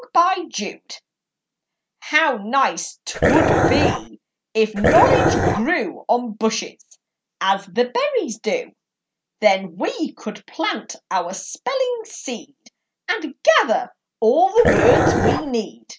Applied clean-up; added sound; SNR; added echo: none; Dog; -4 dB; none.